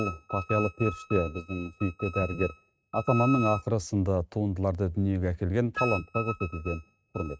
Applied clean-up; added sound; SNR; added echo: neural mask model RNNoise.